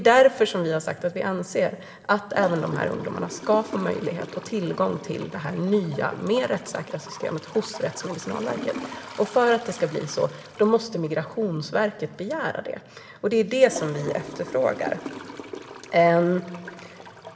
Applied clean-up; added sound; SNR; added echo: none; Toilet flush / Gurgling; 15 dB; reverberation time 1.5 s.